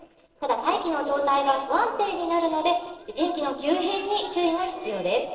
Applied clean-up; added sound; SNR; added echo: neural separator model SepFormer DNS4.